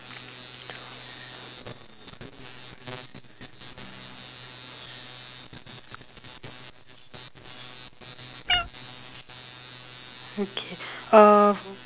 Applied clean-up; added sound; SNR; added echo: none; Meow; 1 dB; none.